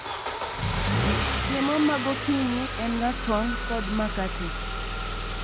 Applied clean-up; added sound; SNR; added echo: none; Engine starting / Car; 0 dB; none.